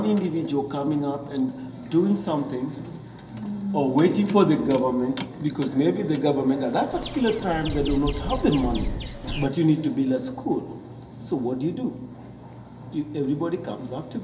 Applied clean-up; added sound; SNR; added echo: none; Bird vocalization, bird call, bird song; 6 dB; reverberation time 0.3 s.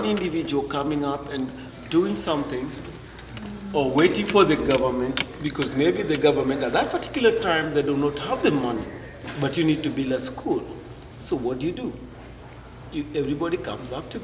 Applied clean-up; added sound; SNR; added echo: none; none; none; none.